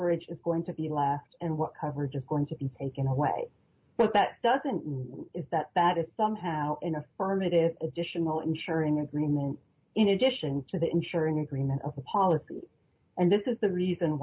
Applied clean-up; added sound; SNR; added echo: none; none; none; none.